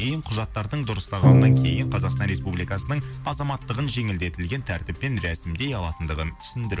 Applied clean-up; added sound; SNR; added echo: none; Bowed string instrument; -4 dB; none.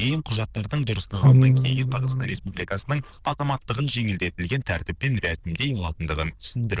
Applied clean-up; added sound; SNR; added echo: neural diffusion model UNIVERSE++.